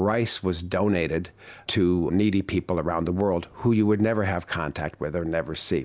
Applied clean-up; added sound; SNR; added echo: none; none; none; none.